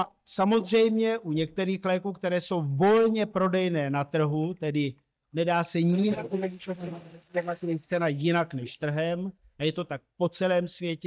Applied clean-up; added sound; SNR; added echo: neural mask model DeepFilterNet 3.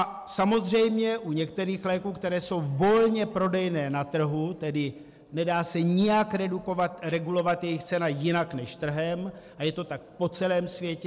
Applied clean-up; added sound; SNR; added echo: none; none; none; none.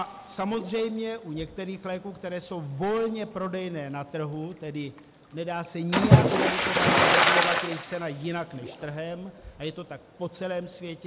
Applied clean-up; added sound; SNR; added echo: none; Splash, splatter; -4 dB; none.